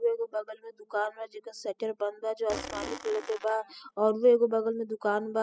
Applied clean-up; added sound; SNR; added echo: classical method spectral subtraction.